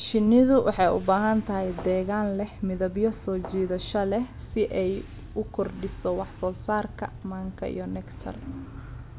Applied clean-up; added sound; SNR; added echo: none; Fireworks; 18 dB; none.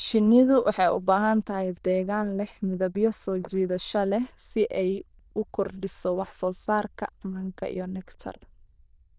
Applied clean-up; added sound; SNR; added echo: neural diffusion model UNIVERSE++.